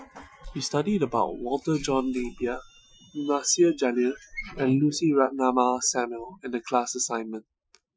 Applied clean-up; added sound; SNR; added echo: classical method Wiener filter.